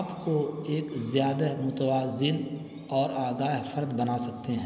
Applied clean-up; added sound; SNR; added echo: none; none; none; none.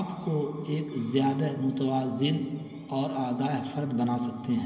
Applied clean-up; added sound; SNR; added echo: none; none; none; reverberation time 2.7 s.